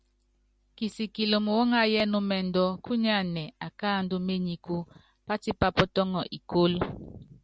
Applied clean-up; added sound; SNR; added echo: none; none; none; none.